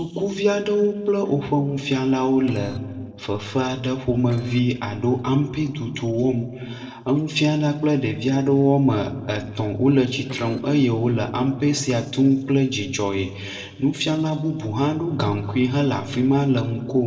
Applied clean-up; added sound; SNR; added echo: neural separator model SepFormer DNS4.